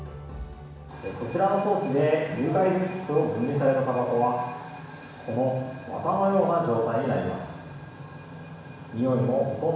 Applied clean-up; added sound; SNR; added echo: none; Organ; 12 dB; reverberation time 1.1 s.